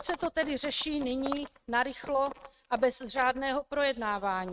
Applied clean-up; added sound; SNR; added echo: neural mask model RNNoise.